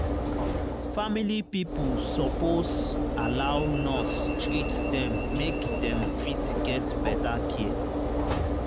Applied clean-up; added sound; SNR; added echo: none; Alarm / Engine / Train; -4 dB; none.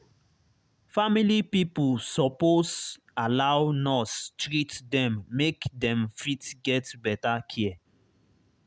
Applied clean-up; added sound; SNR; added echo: none; none; none; none.